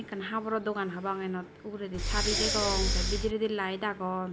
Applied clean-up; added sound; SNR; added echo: none; Breathing; -4 dB; none.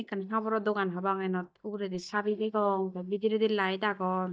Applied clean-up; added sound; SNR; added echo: neural mask model DeepFilterNet 3.